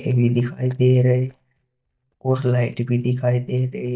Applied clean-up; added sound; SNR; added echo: neural mask model DeepFilterNet 3.